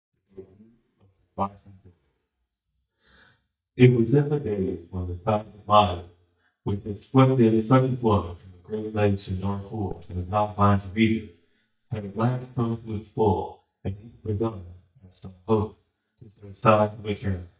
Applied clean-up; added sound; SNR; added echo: neural mask model DeepFilterNet 3.